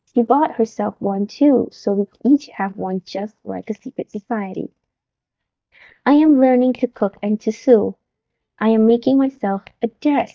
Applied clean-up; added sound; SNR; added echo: neural mask model DeepFilterNet 3.